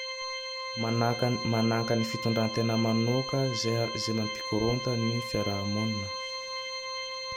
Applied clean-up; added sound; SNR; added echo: none; Organ; 6 dB; none.